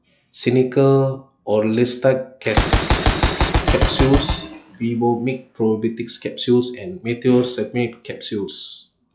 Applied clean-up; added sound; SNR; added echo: classical method log-MMSE.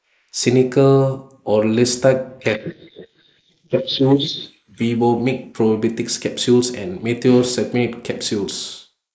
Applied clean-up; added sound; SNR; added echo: neural mask model Resemble Enhance denoiser.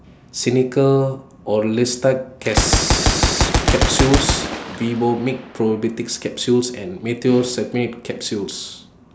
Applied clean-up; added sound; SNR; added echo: none; Gunshot, gunfire; 3 dB; none.